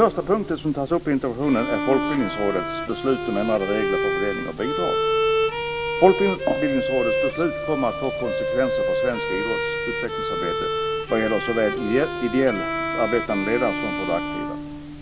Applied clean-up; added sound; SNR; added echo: none; Bowed string instrument; 2 dB; none.